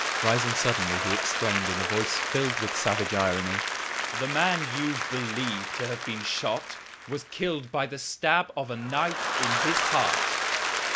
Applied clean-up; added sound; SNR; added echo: none; Applause / Crowd; 0 dB; none.